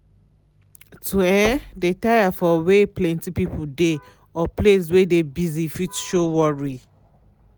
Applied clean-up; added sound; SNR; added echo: none; Knock / Wood / Percussion; 16 dB; none.